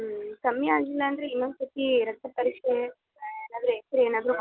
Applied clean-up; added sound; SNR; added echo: none; none; none; none.